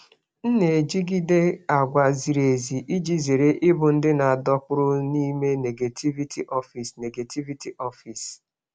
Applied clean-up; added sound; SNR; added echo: none; none; none; none.